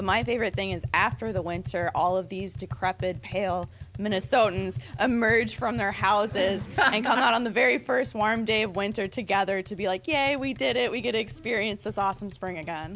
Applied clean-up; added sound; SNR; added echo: none; Tap; 14 dB; none.